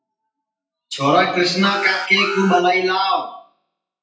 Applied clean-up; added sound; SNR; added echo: classical method WPE with log-MMSE.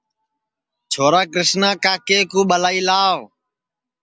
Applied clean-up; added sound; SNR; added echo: none; none; none; none.